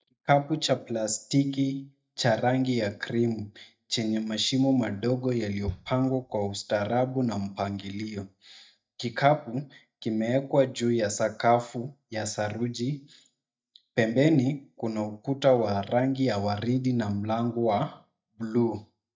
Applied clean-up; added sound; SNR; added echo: neural mask model DeepFilterNet 3.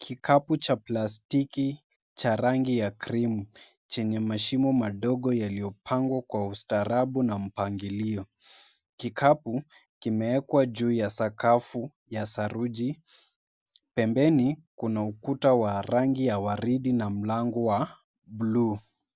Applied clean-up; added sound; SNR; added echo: none; none; none; none.